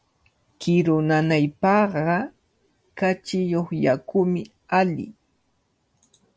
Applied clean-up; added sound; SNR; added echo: none; none; none; none.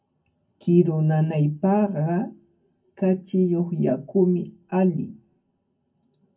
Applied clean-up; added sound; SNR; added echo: none; none; none; reverberation time 0.3 s.